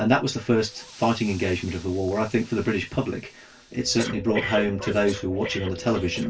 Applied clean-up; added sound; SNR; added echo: none; Breathing; 12 dB; reverberation time 0.1 s.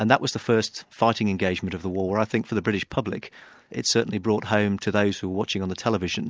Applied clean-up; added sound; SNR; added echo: none; none; none; none.